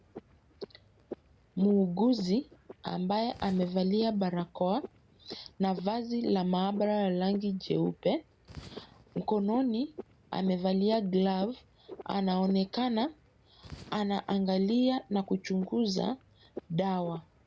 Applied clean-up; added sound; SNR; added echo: none; Frog; 18 dB; none.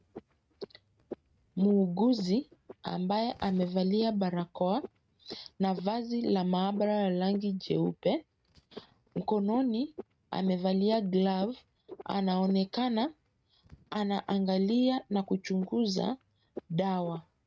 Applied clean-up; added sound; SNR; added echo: neural mask model RNNoise.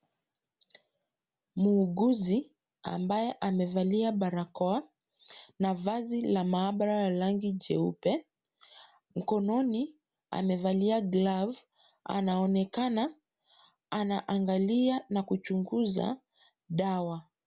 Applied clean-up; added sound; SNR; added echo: none; none; none; none.